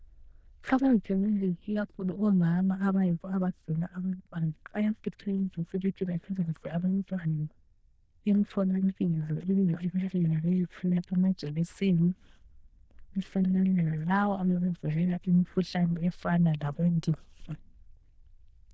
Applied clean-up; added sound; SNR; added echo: neural diffusion model UNIVERSE++.